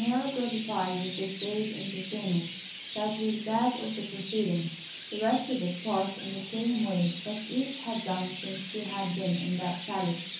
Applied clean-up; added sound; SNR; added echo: none; Chirp, tweet; 10 dB; reverberation time 0.6 s.